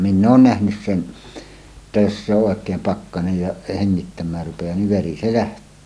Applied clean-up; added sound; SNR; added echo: none; none; none; none.